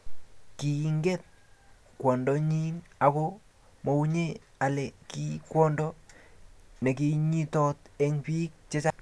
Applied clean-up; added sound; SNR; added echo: none; none; none; none.